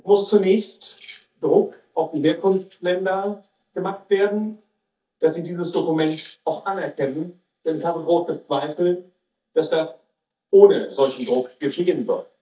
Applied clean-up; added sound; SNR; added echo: neural mask model DeepFilterNet 3.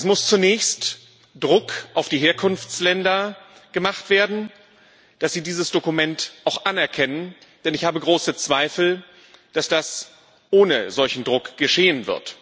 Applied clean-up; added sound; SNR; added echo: none; none; none; none.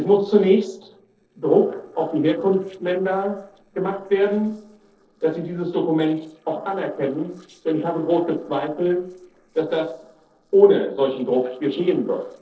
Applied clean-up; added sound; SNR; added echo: neural separator model SepFormer DNS4.